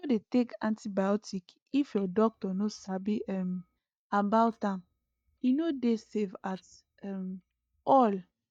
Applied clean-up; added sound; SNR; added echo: neural mask model DeepFilterNet 3.